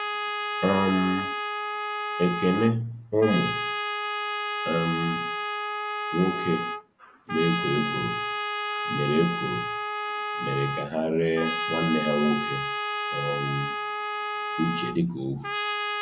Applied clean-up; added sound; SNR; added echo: none; Trumpet; 2 dB; none.